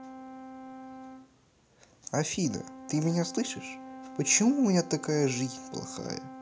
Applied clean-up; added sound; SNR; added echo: none; Brass instrument; 14 dB; none.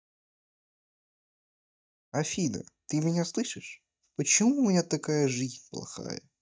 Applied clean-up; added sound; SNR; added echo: neural mask model DeepFilterNet 3.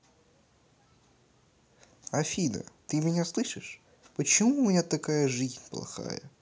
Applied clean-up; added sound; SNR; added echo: none; none; none; none.